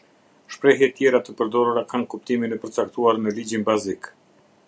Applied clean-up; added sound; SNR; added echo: none; none; none; none.